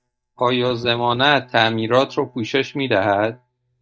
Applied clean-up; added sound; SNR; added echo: neural mask model DeepFilterNet 3.